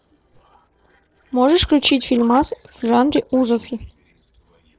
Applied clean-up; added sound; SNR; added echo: neural separator model SepFormer DNS4.